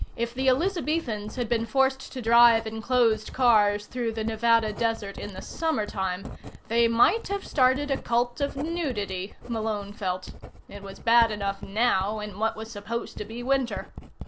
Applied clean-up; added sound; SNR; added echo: none; Writing; 14 dB; none.